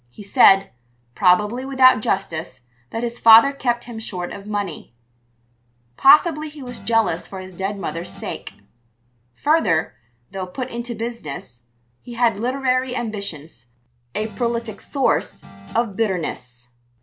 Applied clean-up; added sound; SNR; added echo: none; Guitar; 20 dB; none.